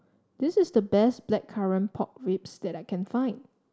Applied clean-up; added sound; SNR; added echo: none; none; none; none.